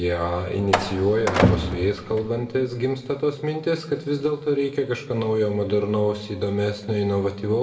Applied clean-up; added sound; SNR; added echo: none; Slam; 2 dB; reverberation time 1.8 s.